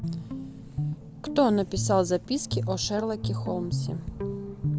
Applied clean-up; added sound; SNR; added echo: none; Guitar; 3 dB; none.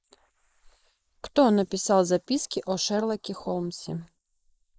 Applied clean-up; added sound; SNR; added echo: neural mask model Resemble Enhance denoiser.